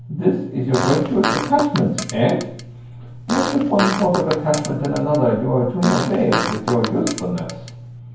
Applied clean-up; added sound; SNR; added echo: none; Fart; 8 dB; reverberation time 0.9 s.